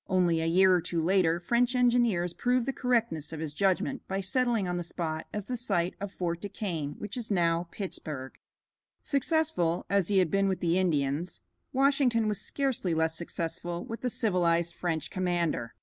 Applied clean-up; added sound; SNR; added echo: none; none; none; none.